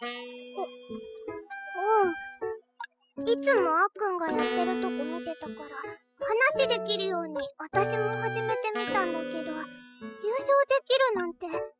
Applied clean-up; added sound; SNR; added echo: classical method spectral subtraction.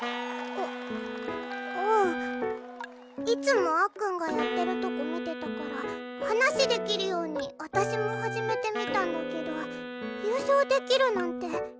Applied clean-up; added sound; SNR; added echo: none; Wind instrument, woodwind instrument + Wind instrument, woodwind instrument; 9 dB; none.